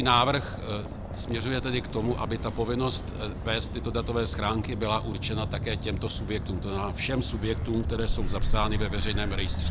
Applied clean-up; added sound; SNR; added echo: none; Motor vehicle (road); 1 dB; none.